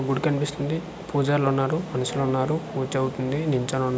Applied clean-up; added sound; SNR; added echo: none; none; none; none.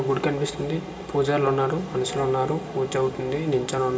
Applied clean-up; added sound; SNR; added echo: none; none; none; reverberation time 0.8 s.